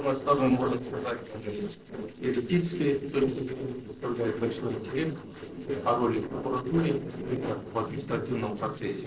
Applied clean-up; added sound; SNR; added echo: neural separator model SepFormer DNS4.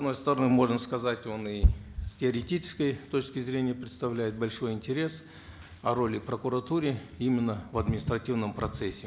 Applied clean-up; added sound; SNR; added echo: none; none; none; none.